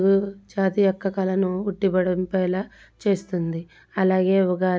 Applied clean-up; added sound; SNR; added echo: none; none; none; none.